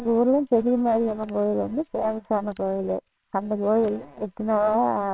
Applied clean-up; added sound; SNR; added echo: neural separator model SepFormer WHAMR!.